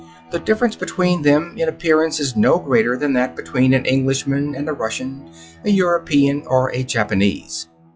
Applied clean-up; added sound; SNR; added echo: classical method log-MMSE.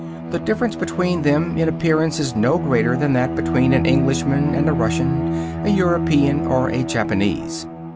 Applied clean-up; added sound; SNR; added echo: none; Bowed string instrument; 3 dB; none.